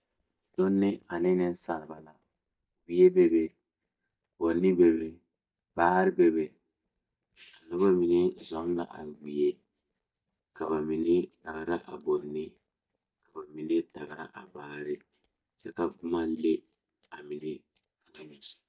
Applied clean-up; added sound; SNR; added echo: neural mask model DeepFilterNet 3.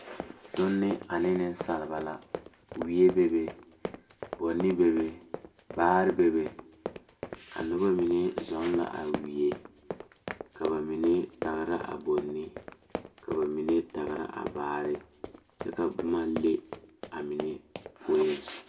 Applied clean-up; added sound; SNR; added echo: none; Run; 12 dB; reverberation time 0.4 s.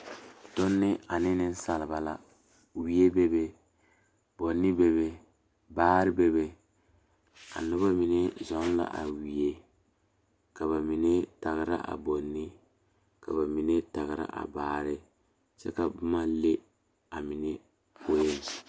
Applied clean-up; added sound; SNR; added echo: none; none; none; none.